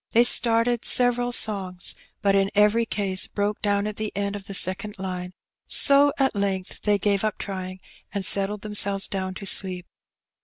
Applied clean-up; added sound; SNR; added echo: none; none; none; none.